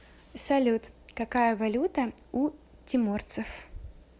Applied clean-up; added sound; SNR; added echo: none; none; none; none.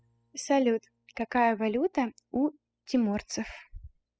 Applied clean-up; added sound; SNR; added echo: classical method spectral subtraction.